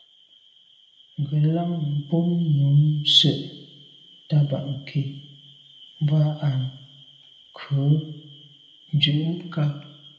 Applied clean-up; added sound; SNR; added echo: none; none; none; reverberation time 0.8 s.